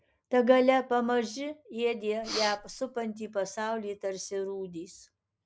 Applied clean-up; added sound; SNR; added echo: none; Breathing; 9 dB; none.